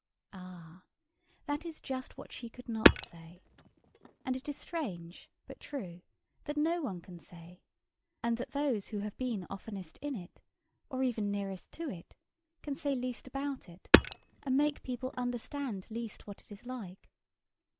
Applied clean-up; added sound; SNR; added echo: none; Hammer; -4 dB; none.